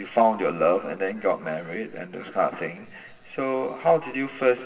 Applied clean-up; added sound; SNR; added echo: none; none; none; reverberation time 2.4 s.